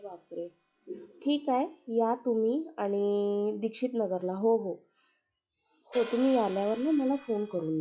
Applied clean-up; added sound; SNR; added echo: classical method log-MMSE.